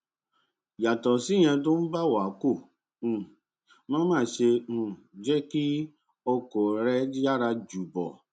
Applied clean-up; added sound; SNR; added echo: none; none; none; none.